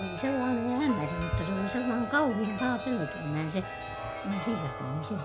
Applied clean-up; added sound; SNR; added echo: none; Chime; 7 dB; none.